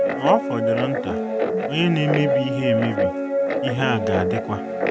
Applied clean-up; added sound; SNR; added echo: none; Guitar; -2 dB; none.